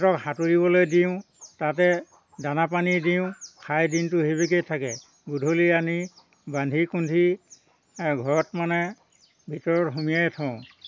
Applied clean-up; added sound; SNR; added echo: none; none; none; none.